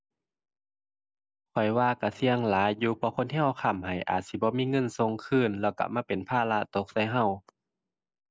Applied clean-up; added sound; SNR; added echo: none; none; none; none.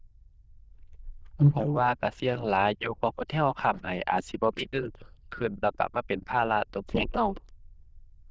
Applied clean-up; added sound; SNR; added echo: neural diffusion model UNIVERSE++.